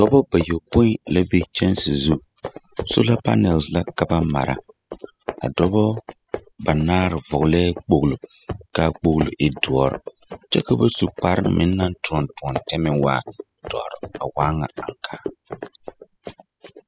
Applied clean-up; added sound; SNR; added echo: classical method spectral subtraction.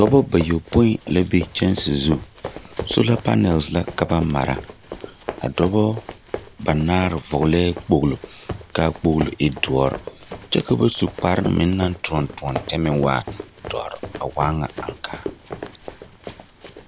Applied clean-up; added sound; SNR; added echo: none; Run; 13 dB; none.